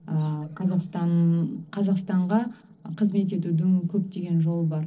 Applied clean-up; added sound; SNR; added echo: neural separator model SepFormer DNS4.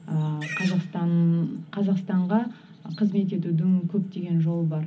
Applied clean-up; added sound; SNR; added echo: none; Livestock, farm animals, working animals; 20 dB; reverberation time 0.4 s.